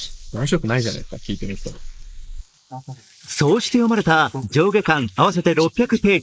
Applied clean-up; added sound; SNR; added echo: neural mask model Resemble Enhance denoiser.